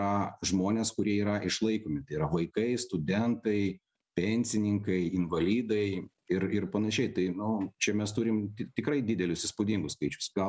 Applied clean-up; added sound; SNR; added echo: none; none; none; none.